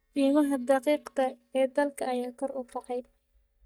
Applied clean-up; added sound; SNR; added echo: neural mask model DeepFilterNet 3.